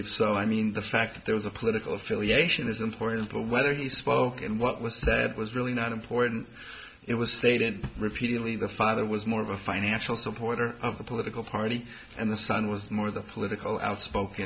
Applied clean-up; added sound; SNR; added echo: none; none; none; none.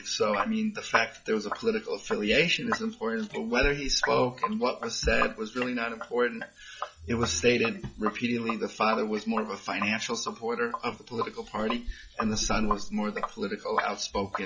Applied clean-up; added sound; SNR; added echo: classical method log-MMSE.